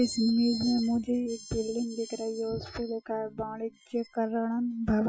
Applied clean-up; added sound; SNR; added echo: classical method Wiener filter.